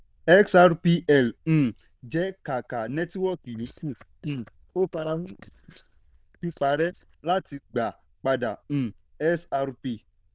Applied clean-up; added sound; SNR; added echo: neural diffusion model UNIVERSE++.